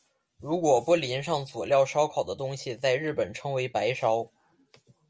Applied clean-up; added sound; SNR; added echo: none; none; none; none.